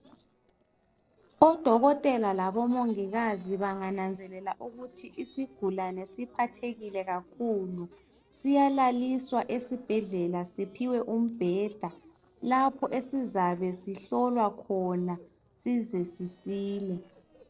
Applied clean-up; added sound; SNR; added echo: neural separator model SepFormer DNS4.